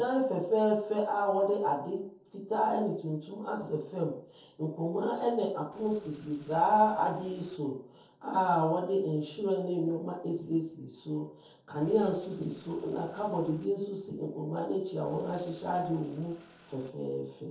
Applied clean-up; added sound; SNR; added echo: neural separator model SepFormer DNS4.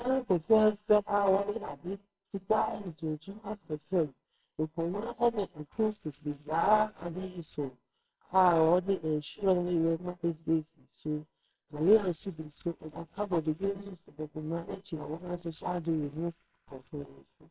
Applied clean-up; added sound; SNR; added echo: neural separator model SepFormer WHAMR!.